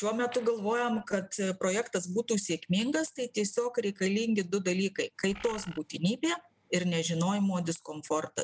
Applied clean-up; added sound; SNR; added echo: none; Bird; 15 dB; none.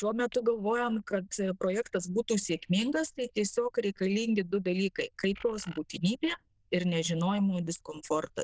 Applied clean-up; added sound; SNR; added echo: neural diffusion model UNIVERSE++.